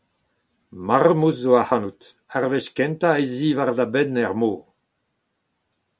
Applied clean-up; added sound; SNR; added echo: none; none; none; none.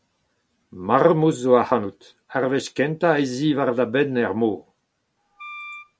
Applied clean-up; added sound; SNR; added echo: none; Wind instrument, woodwind instrument; 17 dB; none.